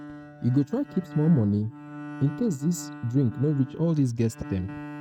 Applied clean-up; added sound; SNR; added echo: neural mask model RNNoise.